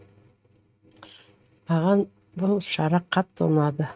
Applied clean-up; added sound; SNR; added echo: neural mask model RNNoise.